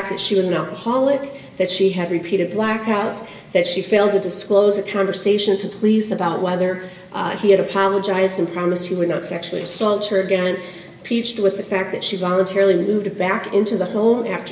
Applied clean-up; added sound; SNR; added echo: none; none; none; reverberation time 1.1 s.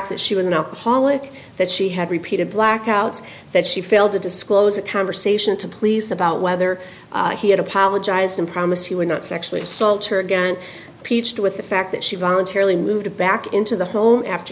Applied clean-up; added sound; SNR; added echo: none; none; none; none.